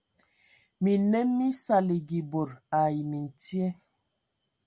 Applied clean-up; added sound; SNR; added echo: none; none; none; none.